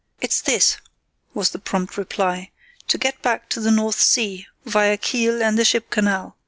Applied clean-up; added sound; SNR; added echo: none; none; none; none.